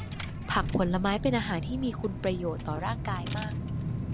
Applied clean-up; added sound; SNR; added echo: none; Engine / Car; 2 dB; none.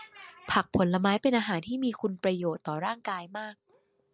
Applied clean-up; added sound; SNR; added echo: none; none; none; none.